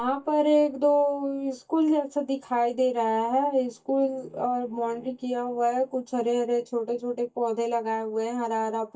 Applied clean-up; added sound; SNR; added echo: neural mask model DeepFilterNet 3.